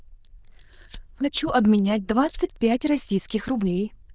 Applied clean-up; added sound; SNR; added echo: neural diffusion model UNIVERSE++.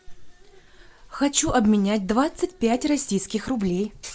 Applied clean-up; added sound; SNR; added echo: none; none; none; none.